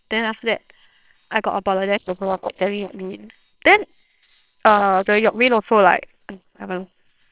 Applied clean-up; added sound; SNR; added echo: neural separator model SepFormer WHAMR!.